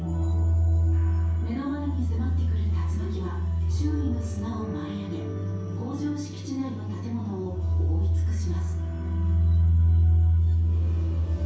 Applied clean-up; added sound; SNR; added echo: none; none; none; reverberation time 0.6 s.